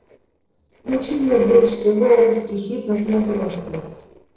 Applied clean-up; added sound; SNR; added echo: neural separator model SepFormer DNS4.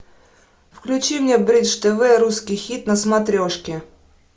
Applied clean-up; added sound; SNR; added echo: none; none; none; none.